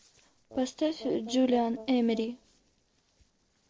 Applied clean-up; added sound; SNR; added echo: neural separator model SepFormer DNS4.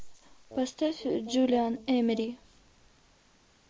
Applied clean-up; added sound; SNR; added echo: neural mask model Resemble Enhance denoiser.